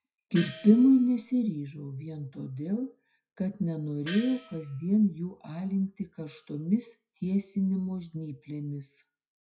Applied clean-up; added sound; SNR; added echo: classical method WPE with log-MMSE.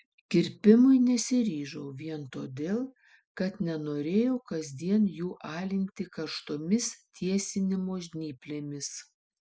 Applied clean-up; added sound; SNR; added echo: none; none; none; none.